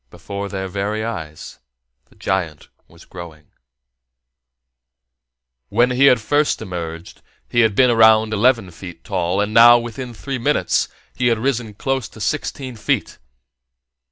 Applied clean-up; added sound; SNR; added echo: none; none; none; none.